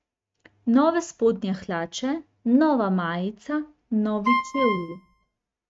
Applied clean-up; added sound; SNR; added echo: neural mask model RNNoise.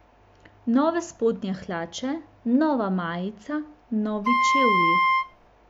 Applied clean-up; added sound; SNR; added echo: none; Wind instrument, woodwind instrument; -5 dB; none.